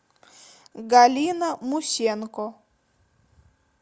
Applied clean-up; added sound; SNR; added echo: none; none; none; none.